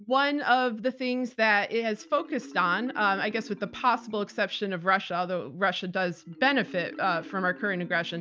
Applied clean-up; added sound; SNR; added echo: neural mask model DeepFilterNet 3.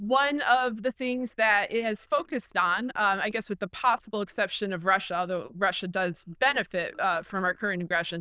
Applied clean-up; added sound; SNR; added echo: neural diffusion model UNIVERSE++.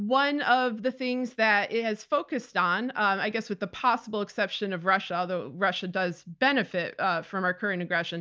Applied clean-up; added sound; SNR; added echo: none; none; none; none.